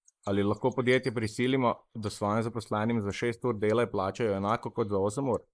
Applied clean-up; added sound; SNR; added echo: neural mask model Resemble Enhance denoiser.